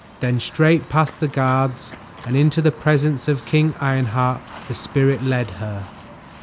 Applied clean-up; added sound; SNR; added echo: none; Walk, footsteps; 19 dB; none.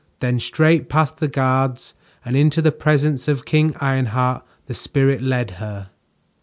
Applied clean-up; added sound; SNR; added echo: none; none; none; none.